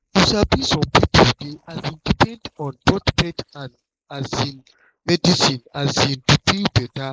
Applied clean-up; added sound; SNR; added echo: neural mask model Resemble Enhance denoiser.